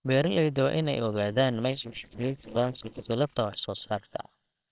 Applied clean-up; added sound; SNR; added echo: neural separator model SepFormer WHAMR!.